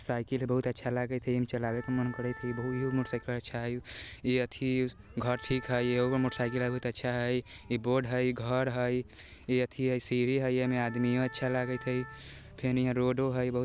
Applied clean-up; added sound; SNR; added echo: none; Wind instrument, woodwind instrument; 17 dB; none.